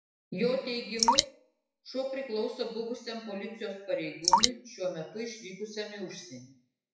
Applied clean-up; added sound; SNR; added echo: classical method WPE with log-MMSE.